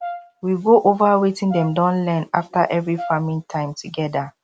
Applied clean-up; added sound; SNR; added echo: none; Brass instrument; 17 dB; none.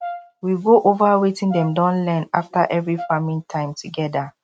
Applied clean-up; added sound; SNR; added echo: neural mask model RNNoise.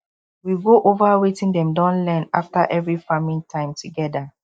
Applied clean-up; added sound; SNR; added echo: neural mask model DeepFilterNet 3.